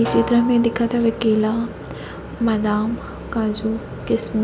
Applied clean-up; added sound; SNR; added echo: none; Snare drum; 15 dB; reverberation time 1.1 s.